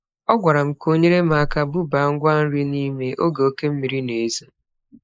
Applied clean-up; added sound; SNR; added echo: neural mask model Resemble Enhance denoiser.